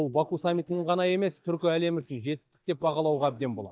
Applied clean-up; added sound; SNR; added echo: neural mask model DeepFilterNet 3.